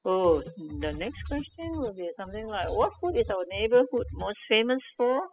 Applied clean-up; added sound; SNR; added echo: classical method spectral subtraction.